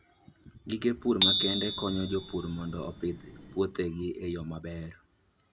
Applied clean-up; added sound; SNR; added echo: none; Bicycle bell; -1 dB; none.